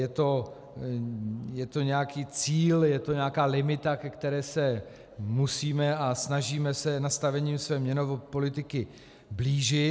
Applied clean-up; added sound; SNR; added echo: none; none; none; none.